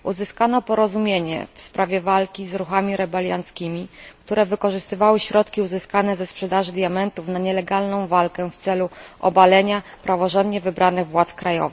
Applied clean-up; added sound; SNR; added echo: none; none; none; none.